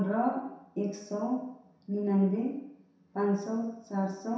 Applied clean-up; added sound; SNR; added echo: none; none; none; reverberation time 0.7 s.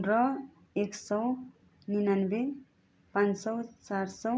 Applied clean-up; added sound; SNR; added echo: none; none; none; none.